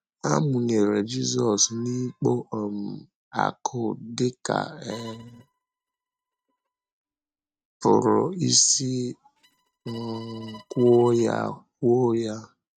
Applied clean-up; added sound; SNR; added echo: neural mask model RNNoise.